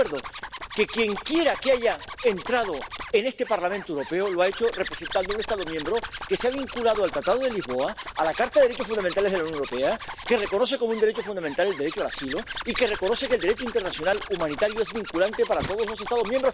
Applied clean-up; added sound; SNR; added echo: none; Zipper (clothing); 11 dB; none.